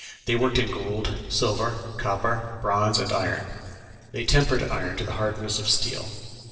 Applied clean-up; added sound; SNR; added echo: neural separator model SepFormer DNS4.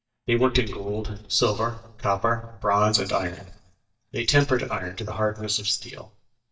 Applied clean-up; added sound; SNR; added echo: neural mask model DeepFilterNet 3.